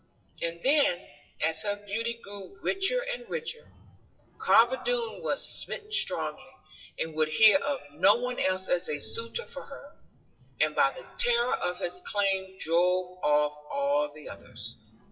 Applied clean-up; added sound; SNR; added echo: classical method WPE with log-MMSE.